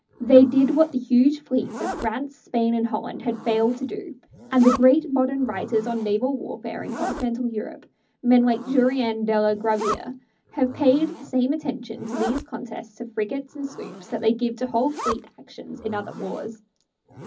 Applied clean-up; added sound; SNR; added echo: none; Zipper (clothing); 15 dB; reverberation time 0.4 s.